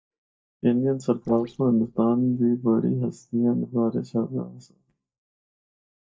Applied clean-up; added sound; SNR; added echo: neural mask model DeepFilterNet 3.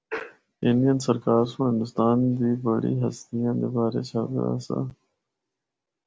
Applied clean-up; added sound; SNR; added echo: none; none; none; none.